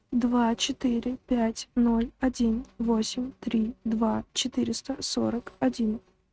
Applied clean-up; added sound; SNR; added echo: neural mask model RNNoise.